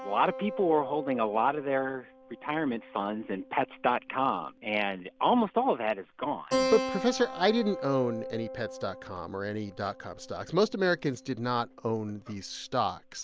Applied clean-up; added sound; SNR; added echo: none; Keyboard (musical); 10 dB; none.